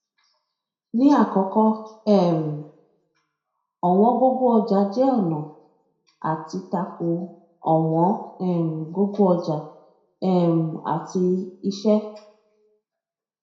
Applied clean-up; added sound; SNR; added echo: none; none; none; reverberation time 0.5 s.